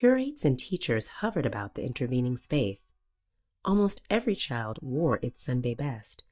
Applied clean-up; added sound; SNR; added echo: neural mask model DeepFilterNet 3.